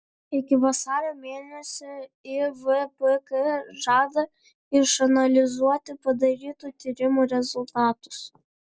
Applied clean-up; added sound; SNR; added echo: none; none; none; none.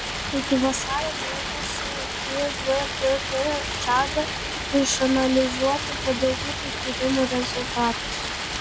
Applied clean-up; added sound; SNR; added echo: none; Stream; 3 dB; none.